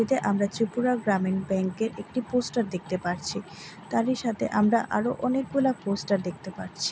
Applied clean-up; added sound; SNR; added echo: none; none; none; none.